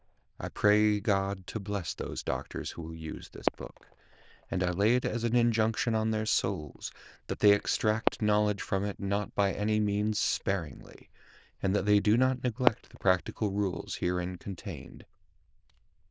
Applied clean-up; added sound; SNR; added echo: neural diffusion model UNIVERSE++.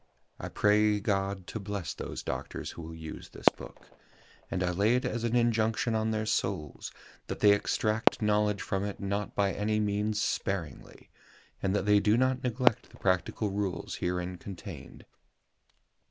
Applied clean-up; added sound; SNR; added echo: none; Fireworks; 9 dB; none.